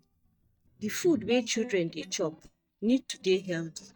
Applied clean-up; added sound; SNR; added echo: neural mask model DeepFilterNet 3.